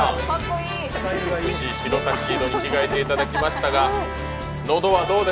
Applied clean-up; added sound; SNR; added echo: none; none; none; none.